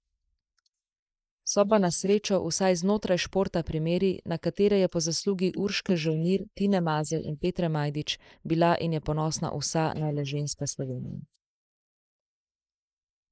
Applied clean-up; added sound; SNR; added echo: neural mask model Resemble Enhance denoiser.